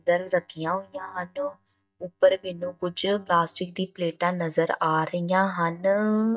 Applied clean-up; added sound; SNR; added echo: neural mask model DeepFilterNet 3.